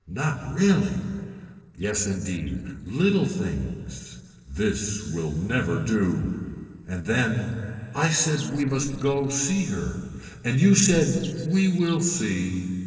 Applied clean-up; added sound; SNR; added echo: neural separator model SepFormer DNS4.